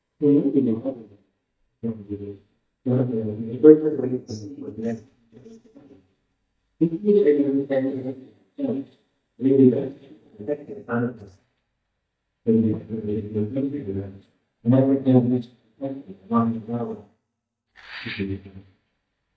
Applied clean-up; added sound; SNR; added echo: neural mask model DeepFilterNet 3.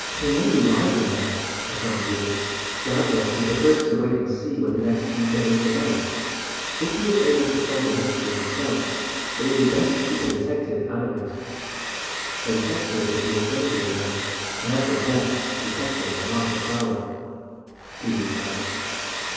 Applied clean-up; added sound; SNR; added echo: none; Domestic sounds, home sounds; 6 dB; reverberation time 2.2 s.